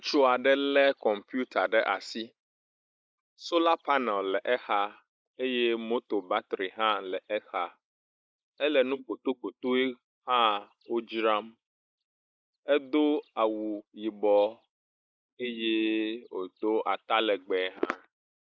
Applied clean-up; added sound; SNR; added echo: neural mask model Resemble Enhance denoiser.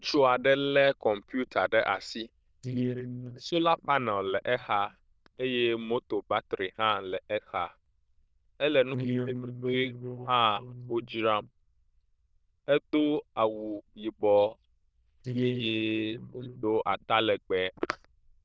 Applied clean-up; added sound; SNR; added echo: neural diffusion model UNIVERSE++.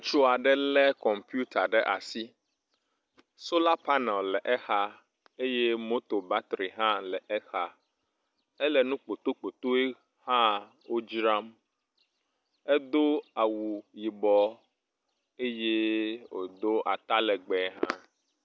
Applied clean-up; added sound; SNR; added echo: none; none; none; none.